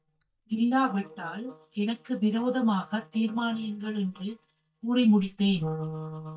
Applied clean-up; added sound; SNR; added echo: neural mask model DeepFilterNet 3.